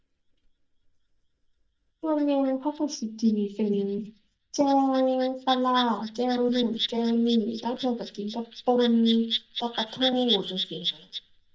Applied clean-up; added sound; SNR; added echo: neural mask model DeepFilterNet 3.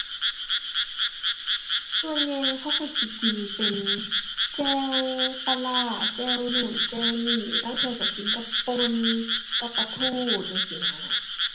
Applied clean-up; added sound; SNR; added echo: none; Frog; -3 dB; reverberation time 0.6 s.